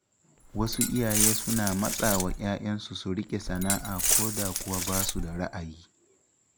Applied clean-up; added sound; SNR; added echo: none; Glass; -1 dB; none.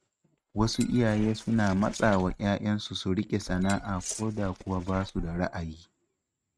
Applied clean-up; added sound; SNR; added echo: neural mask model RNNoise.